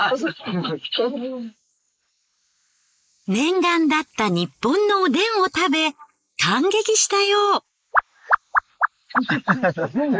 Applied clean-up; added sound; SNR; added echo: neural mask model Resemble Enhance denoiser.